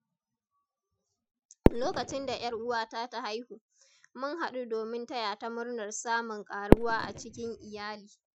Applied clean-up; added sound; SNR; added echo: classical method Wiener filter.